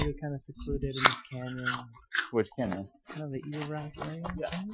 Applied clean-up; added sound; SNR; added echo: classical method Wiener filter.